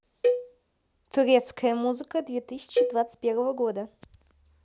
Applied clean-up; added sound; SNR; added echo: none; Cowbell; 4 dB; none.